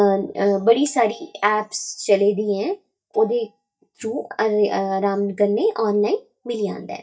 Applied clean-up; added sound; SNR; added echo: neural mask model DeepFilterNet 3.